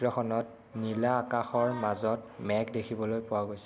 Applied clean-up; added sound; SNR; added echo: none; none; none; none.